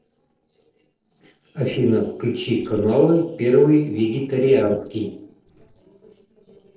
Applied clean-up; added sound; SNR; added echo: neural separator model SepFormer DNS4.